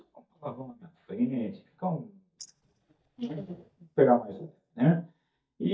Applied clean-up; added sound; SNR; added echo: neural mask model DeepFilterNet 3.